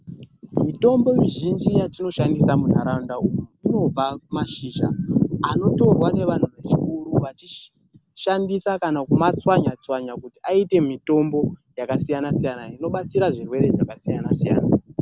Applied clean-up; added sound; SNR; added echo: none; none; none; none.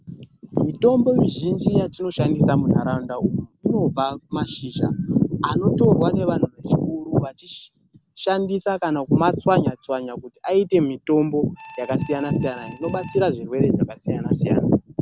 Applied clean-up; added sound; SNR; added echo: none; Alarm; 18 dB; none.